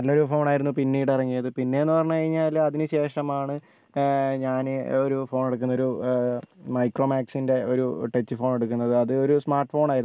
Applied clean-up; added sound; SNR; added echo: none; none; none; none.